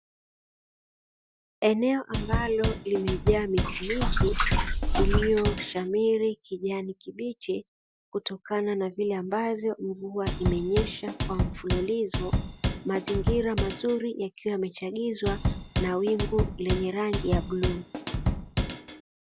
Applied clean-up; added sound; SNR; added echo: none; Liquid + Drum / Drum kit; -1 dB; none.